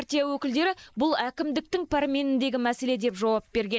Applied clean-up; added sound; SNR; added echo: neural mask model Resemble Enhance denoiser.